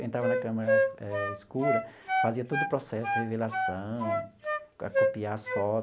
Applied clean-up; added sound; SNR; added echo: none; Wind instrument, woodwind instrument; -3 dB; none.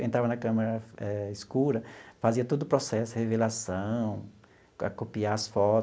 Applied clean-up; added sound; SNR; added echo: none; none; none; none.